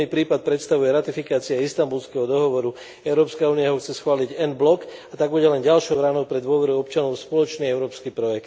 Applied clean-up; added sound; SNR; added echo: none; none; none; none.